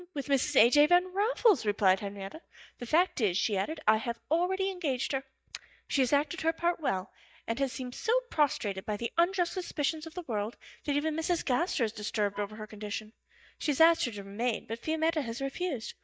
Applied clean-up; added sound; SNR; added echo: neural mask model DeepFilterNet 3.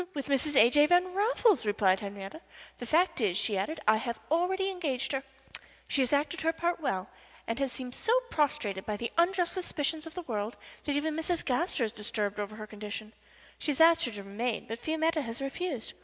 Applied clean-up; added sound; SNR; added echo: none; none; none; none.